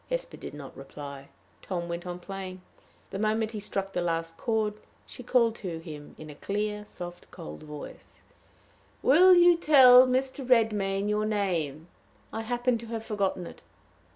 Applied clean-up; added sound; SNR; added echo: none; none; none; none.